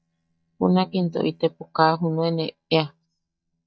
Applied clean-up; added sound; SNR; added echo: neural mask model DeepFilterNet 3.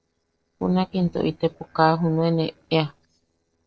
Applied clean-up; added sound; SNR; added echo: neural separator model SepFormer DNS4.